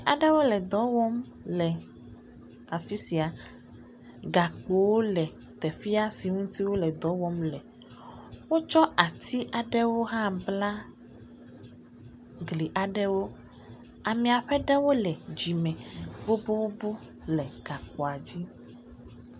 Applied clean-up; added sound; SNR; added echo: none; none; none; none.